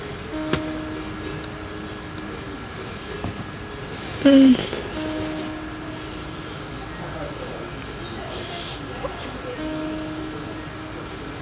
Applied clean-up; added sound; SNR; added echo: none; Acoustic guitar; 11 dB; none.